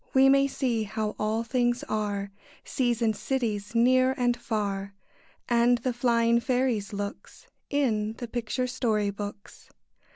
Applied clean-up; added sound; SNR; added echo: none; none; none; none.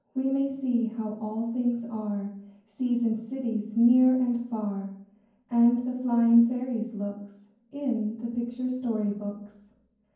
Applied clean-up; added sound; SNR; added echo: none; none; none; reverberation time 0.9 s.